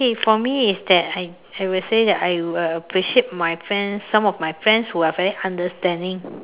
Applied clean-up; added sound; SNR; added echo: none; none; none; none.